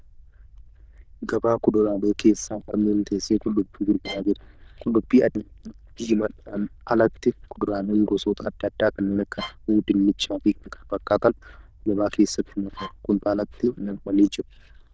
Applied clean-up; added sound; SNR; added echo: neural diffusion model UNIVERSE++.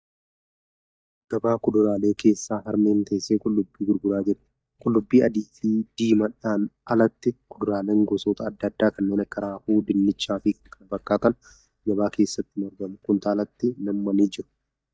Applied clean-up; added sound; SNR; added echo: neural mask model DeepFilterNet 3.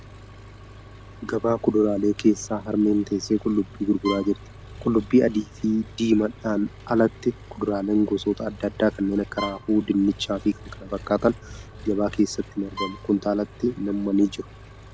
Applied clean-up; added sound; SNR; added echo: none; Engine + Bowed string instrument; 16 dB; none.